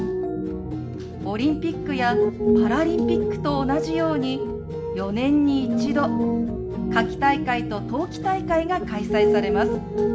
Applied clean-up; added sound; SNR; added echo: none; Piano; -1 dB; reverberation time 0.6 s.